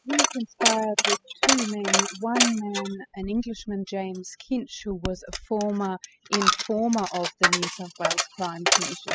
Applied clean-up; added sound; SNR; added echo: classical method spectral subtraction.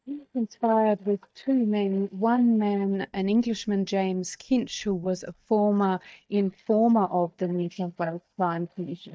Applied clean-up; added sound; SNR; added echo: neural mask model DeepFilterNet 3.